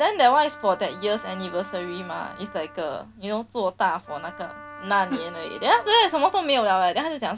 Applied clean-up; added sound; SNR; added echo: none; Wind instrument, woodwind instrument; 17 dB; none.